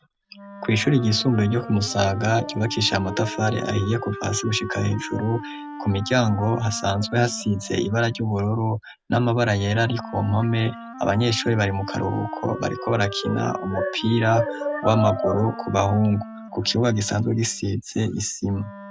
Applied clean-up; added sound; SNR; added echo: none; Wind instrument, woodwind instrument; 14 dB; none.